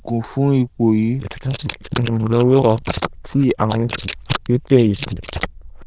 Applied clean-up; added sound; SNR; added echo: neural diffusion model UNIVERSE++.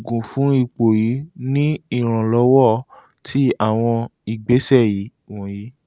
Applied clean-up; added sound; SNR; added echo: none; none; none; none.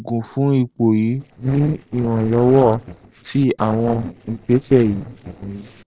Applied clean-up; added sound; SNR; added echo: neural separator model SepFormer DNS4.